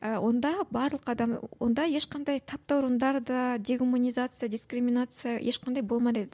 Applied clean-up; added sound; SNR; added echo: none; none; none; none.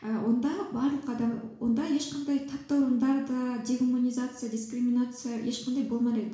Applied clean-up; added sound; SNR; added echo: none; none; none; reverberation time 0.7 s.